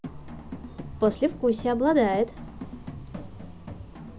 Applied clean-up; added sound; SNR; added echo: none; Drum; 14 dB; none.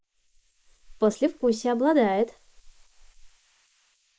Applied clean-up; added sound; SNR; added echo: neural mask model Resemble Enhance denoiser.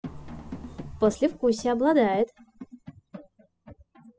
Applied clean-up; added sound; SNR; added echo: classical method spectral subtraction.